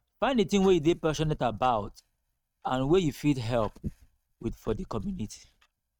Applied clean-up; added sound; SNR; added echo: neural mask model RNNoise.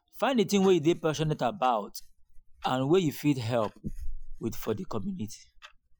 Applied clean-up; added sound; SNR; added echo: classical method Wiener filter.